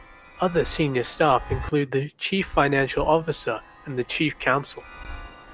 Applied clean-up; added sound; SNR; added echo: none; Chime; 14 dB; none.